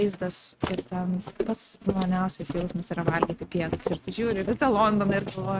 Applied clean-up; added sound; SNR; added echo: neural mask model RNNoise.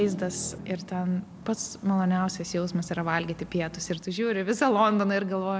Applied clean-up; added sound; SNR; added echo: none; none; none; none.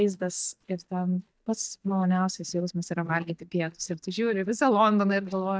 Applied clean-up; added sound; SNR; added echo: neural mask model DeepFilterNet 3.